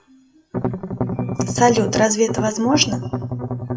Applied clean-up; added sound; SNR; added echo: classical method WPE with log-MMSE.